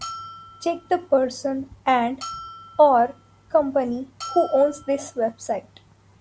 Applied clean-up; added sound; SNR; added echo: none; Bell; 18 dB; none.